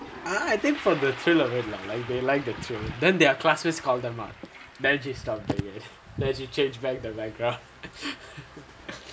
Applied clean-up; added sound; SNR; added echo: none; Toilet flush; 16 dB; none.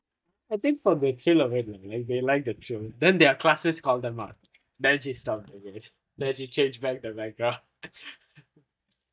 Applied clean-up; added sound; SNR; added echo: neural mask model DeepFilterNet 3.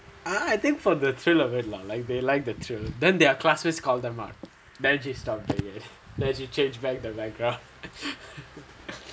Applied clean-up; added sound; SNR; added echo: none; none; none; none.